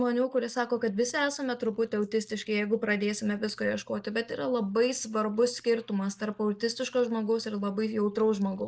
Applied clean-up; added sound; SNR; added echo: neural mask model DeepFilterNet 3.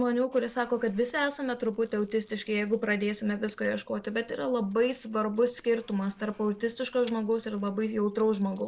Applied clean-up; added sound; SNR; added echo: neural separator model SepFormer DNS4.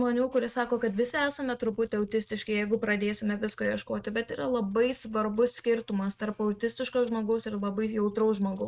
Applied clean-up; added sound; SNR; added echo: neural mask model RNNoise.